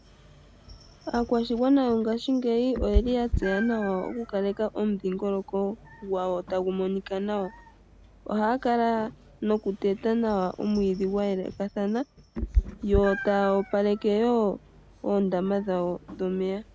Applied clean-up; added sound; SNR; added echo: none; Meow; 10 dB; none.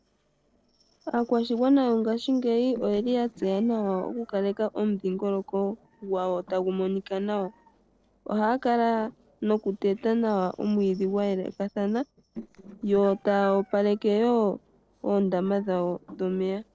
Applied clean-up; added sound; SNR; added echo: neural separator model SepFormer DNS4.